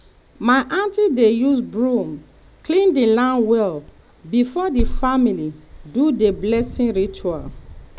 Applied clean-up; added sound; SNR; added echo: none; Wind; 12 dB; none.